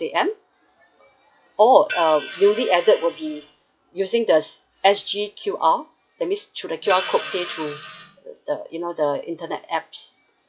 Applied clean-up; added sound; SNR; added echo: classical method log-MMSE.